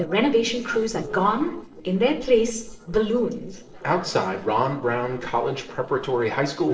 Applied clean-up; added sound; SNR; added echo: neural separator model SepFormer DNS4.